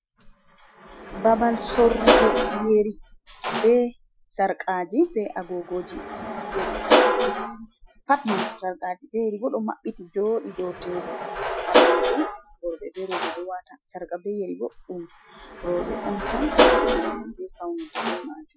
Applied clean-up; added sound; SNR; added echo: classical method Wiener filter.